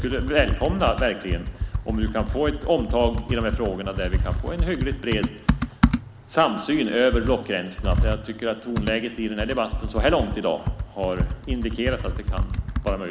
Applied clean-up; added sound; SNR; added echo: none; Computer keyboard; 1 dB; none.